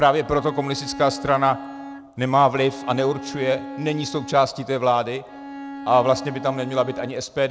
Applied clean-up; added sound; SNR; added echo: none; Bowed string instrument; 13 dB; none.